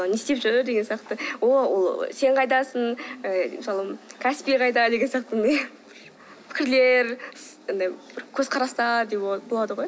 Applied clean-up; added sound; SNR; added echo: none; none; none; none.